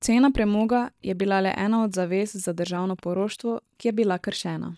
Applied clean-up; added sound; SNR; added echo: neural mask model DeepFilterNet 3.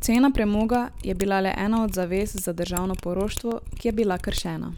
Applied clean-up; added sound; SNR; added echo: none; Mechanisms; 12 dB; none.